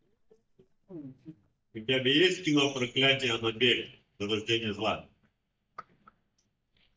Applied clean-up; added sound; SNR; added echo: neural mask model DeepFilterNet 3.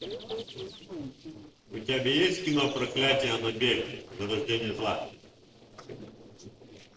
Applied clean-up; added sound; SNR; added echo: neural separator model SepFormer DNS4.